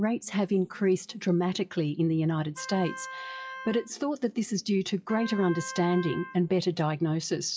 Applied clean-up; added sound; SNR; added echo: classical method WPE with log-MMSE.